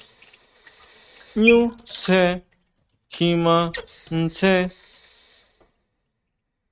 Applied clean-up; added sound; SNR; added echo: neural mask model RNNoise.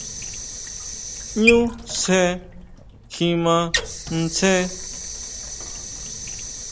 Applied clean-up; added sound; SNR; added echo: none; Sink (filling or washing) / Water; 7 dB; none.